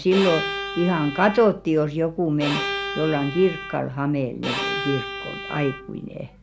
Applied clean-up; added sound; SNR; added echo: none; Bowed string instrument; 7 dB; none.